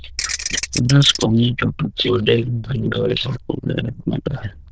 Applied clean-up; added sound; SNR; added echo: neural diffusion model UNIVERSE++.